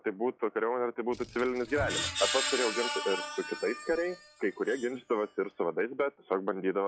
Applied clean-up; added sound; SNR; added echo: classical method log-MMSE.